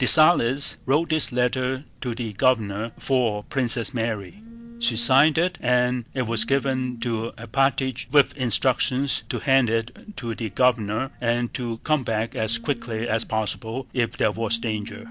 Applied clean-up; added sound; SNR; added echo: none; Telephone; 19 dB; none.